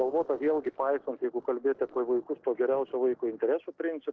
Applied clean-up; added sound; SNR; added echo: neural separator model SepFormer DNS4.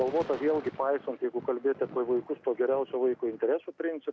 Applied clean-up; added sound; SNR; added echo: none; Thunder / Rain; 18 dB; none.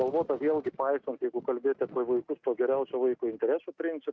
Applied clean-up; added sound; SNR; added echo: neural mask model RNNoise.